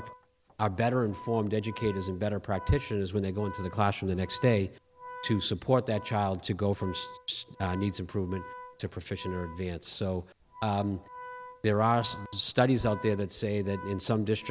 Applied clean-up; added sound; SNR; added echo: none; Organ; 17 dB; none.